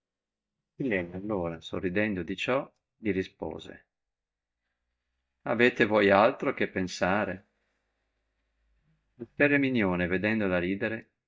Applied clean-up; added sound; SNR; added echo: neural mask model DeepFilterNet 3.